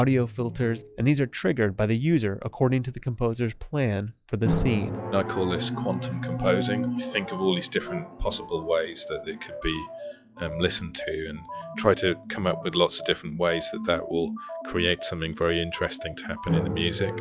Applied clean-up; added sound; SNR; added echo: classical method log-MMSE.